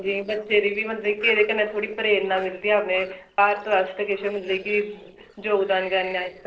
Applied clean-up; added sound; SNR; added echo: neural separator model SepFormer DNS4.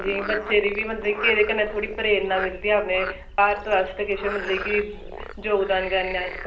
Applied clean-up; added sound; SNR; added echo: none; Frog; 11 dB; reverberation time 0.5 s.